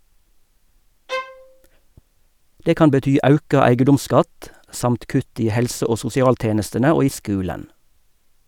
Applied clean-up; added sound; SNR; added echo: none; Bowed string instrument; 11 dB; none.